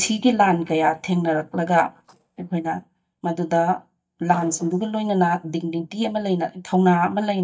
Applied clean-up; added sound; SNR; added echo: neural mask model DeepFilterNet 3.